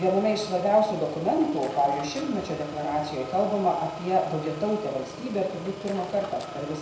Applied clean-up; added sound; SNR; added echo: none; Engine; 14 dB; reverberation time 0.4 s.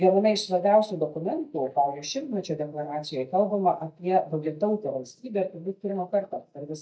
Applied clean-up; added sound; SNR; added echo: neural mask model DeepFilterNet 3.